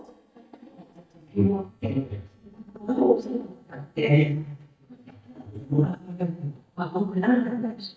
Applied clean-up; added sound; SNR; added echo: neural mask model DeepFilterNet 3.